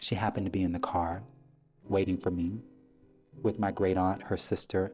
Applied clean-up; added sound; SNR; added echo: neural separator model SepFormer DNS4.